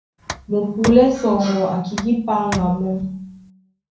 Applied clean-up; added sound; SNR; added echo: none; Tick; 13 dB; reverberation time 0.6 s.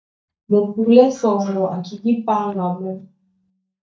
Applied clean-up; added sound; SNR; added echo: neural mask model DeepFilterNet 3.